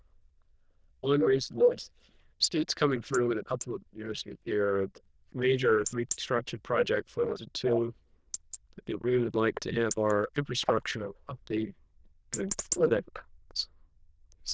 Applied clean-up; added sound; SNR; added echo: neural diffusion model UNIVERSE++.